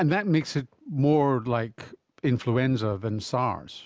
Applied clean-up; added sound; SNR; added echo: none; none; none; none.